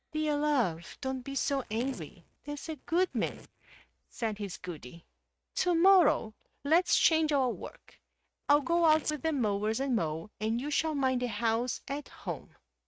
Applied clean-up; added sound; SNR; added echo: neural mask model RNNoise.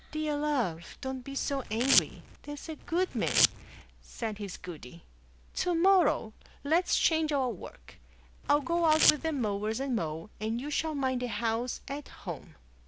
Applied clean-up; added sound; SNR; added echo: none; Domestic sounds, home sounds; 1 dB; none.